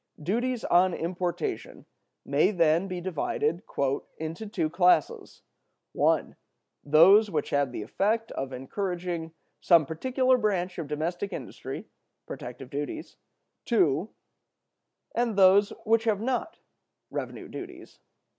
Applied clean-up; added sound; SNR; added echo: none; none; none; none.